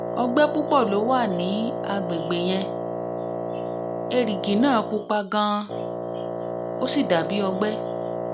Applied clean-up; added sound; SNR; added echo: none; Wind instrument, woodwind instrument; 4 dB; none.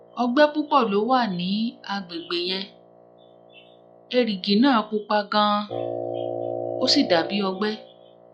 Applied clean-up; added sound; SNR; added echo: classical method log-MMSE.